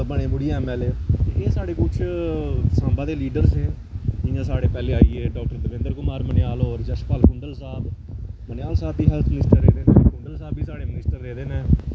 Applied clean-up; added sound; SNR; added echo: none; none; none; none.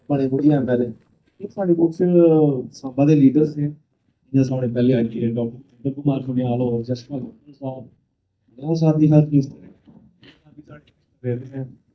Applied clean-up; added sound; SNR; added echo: neural mask model DeepFilterNet 3.